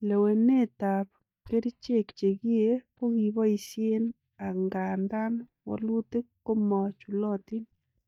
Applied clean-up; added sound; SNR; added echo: neural mask model DeepFilterNet 3.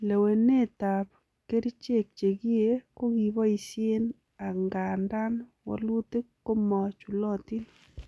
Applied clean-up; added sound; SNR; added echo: none; none; none; none.